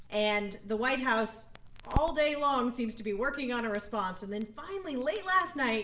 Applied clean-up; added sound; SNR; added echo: none; Crackle; 12 dB; reverberation time 0.5 s.